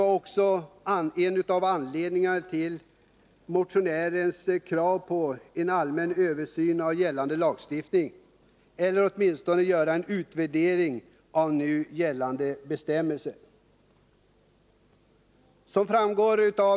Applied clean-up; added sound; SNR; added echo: none; none; none; none.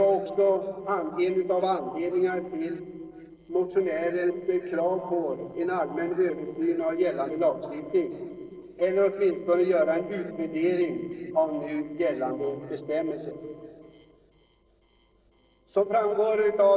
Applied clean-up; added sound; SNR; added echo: neural separator model SepFormer DNS4.